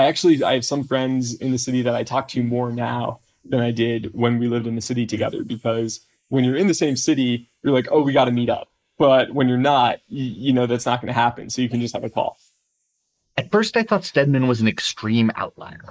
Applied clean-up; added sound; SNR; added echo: neural mask model Resemble Enhance denoiser.